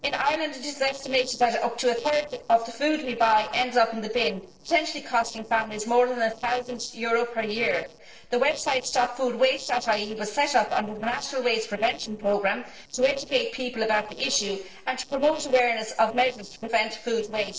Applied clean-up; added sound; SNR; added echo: neural separator model SepFormer DNS4.